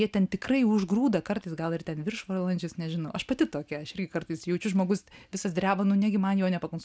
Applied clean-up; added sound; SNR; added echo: none; none; none; none.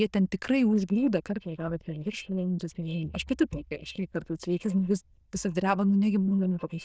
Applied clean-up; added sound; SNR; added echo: neural diffusion model UNIVERSE++.